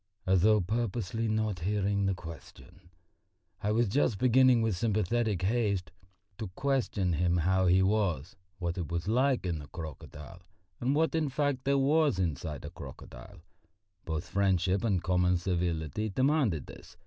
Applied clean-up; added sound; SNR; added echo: none; none; none; none.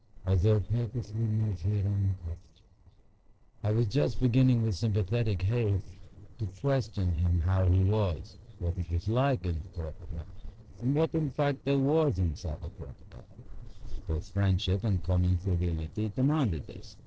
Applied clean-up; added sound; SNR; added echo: neural separator model SepFormer DNS4.